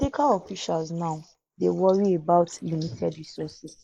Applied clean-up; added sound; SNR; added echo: neural mask model Resemble Enhance denoiser.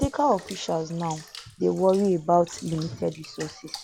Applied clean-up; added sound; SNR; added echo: none; Bathtub (filling or washing) / Water; 20 dB; none.